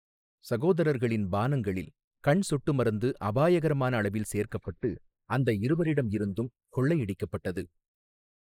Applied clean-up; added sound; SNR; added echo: neural mask model Resemble Enhance denoiser.